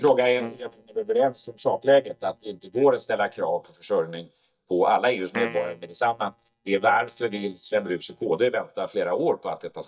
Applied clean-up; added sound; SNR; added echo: neural mask model DeepFilterNet 3.